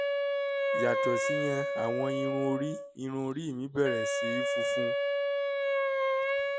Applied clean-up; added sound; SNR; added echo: none; Wind instrument, woodwind instrument; -4 dB; none.